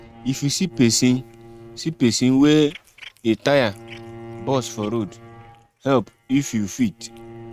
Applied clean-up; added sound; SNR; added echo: neural mask model RNNoise.